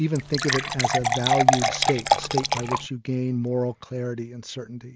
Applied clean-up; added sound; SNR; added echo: none; Fill (with liquid) / Water; -4 dB; none.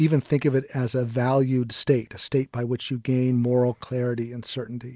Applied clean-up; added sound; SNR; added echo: none; none; none; none.